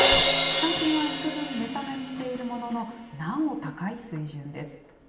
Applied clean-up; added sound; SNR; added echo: none; Crash cymbal; -3 dB; reverberation time 1.2 s.